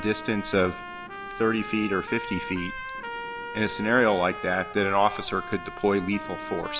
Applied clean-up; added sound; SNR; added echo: none; Trumpet; 10 dB; none.